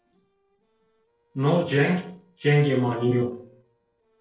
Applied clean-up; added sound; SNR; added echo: neural separator model SepFormer DNS4.